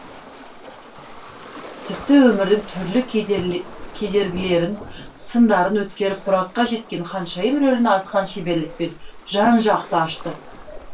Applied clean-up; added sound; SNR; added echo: none; Waves, surf; 16 dB; reverberation time 0.2 s.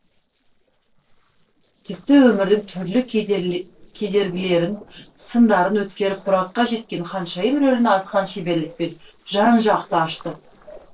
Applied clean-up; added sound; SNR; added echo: neural separator model SepFormer DNS4.